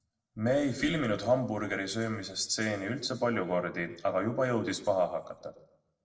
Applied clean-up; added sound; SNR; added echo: none; none; none; reverberation time 0.6 s.